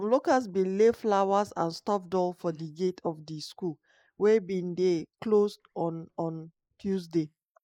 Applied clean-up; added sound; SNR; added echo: neural mask model Resemble Enhance denoiser.